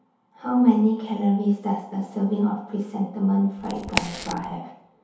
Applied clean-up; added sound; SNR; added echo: none; Crack; 8 dB; reverberation time 0.8 s.